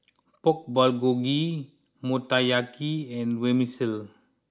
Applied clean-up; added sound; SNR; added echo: none; none; none; none.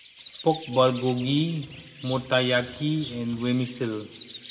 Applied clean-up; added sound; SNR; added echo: none; Bird; 17 dB; reverberation time 1.6 s.